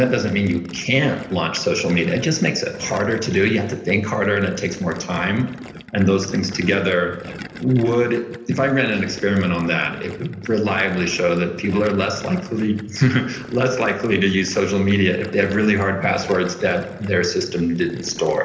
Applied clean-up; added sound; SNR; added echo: none; Gurgling; 16 dB; reverberation time 0.8 s.